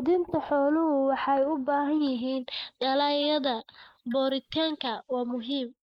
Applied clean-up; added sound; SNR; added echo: neural mask model Resemble Enhance denoiser.